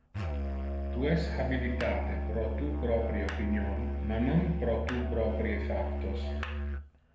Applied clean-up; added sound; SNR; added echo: none; Musical instrument; -1 dB; reverberation time 1.0 s.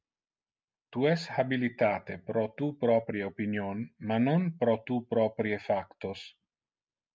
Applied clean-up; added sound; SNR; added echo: none; none; none; none.